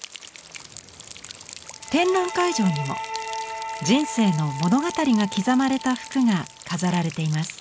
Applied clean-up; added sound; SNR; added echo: none; Rain; 17 dB; none.